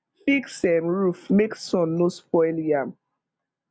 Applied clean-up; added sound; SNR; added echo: none; none; none; none.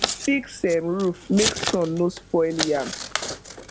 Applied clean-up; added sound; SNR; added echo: none; Scissors; 6 dB; none.